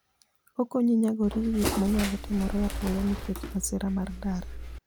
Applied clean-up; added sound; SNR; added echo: none; Bird; 6 dB; none.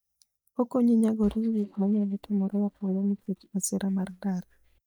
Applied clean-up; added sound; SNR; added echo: neural mask model DeepFilterNet 3.